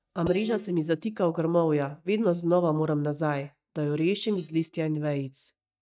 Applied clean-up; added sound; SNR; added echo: neural mask model DeepFilterNet 3.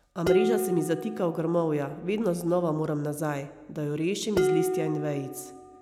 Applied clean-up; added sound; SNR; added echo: none; Dishes, pots, and pans; 4 dB; none.